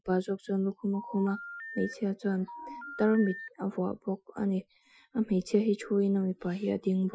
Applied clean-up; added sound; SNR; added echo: classical method Wiener filter.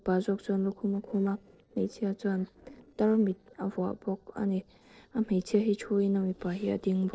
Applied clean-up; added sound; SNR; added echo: neural separator model SepFormer DNS4.